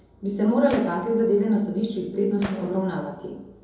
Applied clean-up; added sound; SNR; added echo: none; Gunshot, gunfire; 19 dB; reverberation time 2.7 s.